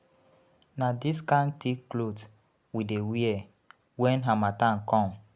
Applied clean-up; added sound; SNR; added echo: none; none; none; none.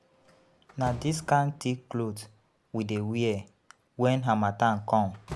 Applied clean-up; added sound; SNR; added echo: none; Slam; 19 dB; none.